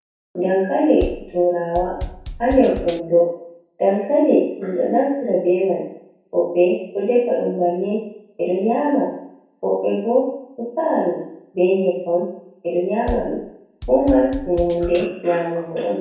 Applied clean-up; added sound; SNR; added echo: none; Bass drum / Snare drum / Drum kit; 11 dB; reverberation time 0.7 s.